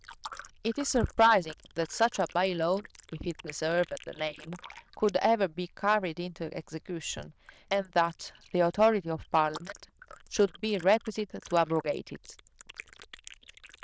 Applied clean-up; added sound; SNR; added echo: neural diffusion model UNIVERSE++.